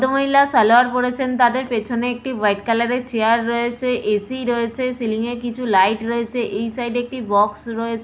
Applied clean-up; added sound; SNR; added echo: none; none; none; none.